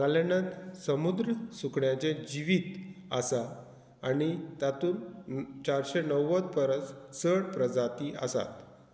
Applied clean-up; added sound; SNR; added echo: none; none; none; none.